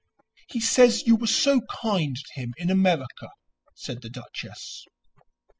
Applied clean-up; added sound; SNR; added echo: classical method spectral subtraction.